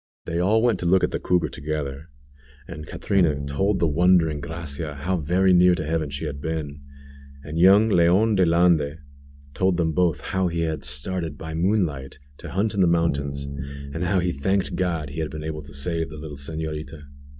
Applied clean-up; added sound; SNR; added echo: neural mask model DeepFilterNet 3.